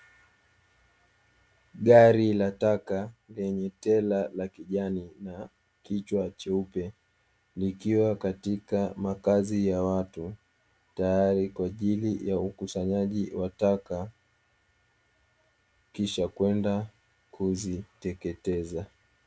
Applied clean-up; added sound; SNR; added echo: none; none; none; none.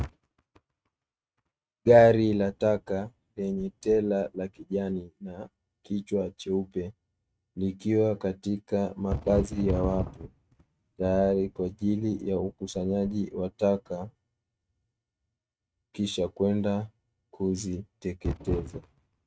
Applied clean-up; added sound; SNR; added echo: neural mask model RNNoise.